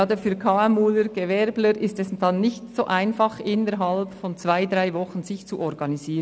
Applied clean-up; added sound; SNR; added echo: none; none; none; none.